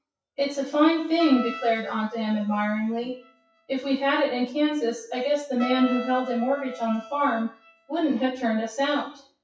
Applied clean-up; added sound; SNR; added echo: classical method WPE with log-MMSE.